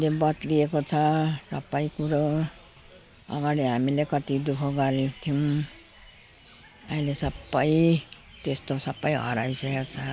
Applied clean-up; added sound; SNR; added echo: none; none; none; none.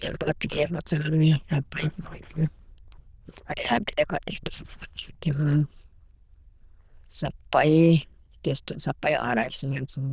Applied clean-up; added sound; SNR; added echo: neural diffusion model UNIVERSE++.